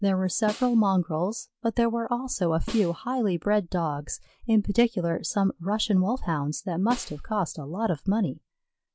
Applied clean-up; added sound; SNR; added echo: none; Snare drum; 19 dB; none.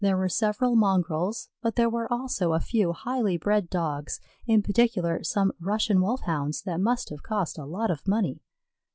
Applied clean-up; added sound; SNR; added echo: none; none; none; none.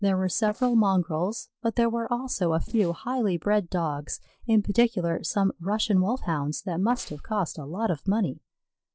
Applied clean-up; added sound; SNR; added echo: neural separator model SepFormer DNS4.